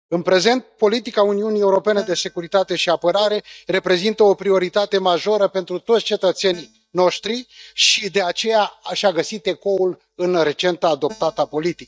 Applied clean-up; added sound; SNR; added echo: neural mask model DeepFilterNet 3.